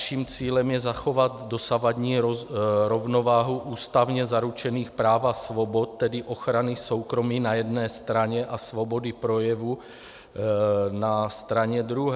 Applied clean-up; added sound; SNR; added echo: none; none; none; none.